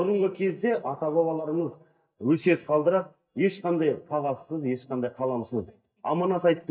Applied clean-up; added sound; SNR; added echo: neural mask model DeepFilterNet 3.